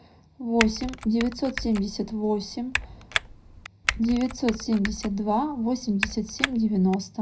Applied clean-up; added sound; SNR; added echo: none; Typing; 7 dB; reverberation time 0.4 s.